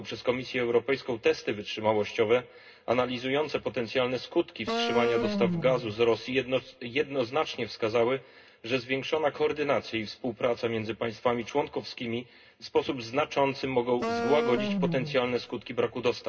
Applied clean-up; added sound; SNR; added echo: none; Wind instrument, woodwind instrument; 3 dB; reverberation time 0.2 s.